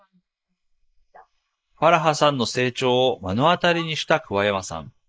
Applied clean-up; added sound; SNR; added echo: neural mask model Resemble Enhance denoiser.